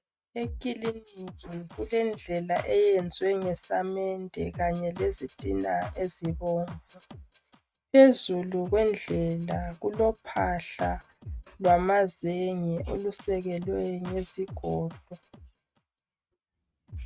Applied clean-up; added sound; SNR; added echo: neural mask model RNNoise.